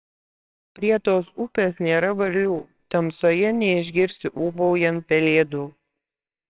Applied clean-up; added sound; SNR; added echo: neural separator model SepFormer WHAMR!.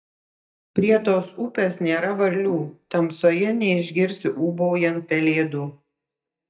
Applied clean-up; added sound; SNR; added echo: neural mask model DeepFilterNet 3.